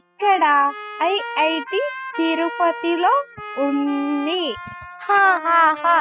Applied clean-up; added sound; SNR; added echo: classical method spectral subtraction.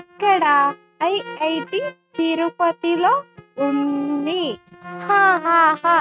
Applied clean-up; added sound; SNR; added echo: neural mask model RNNoise.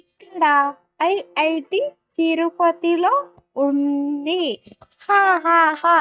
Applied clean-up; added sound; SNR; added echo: neural mask model DeepFilterNet 3.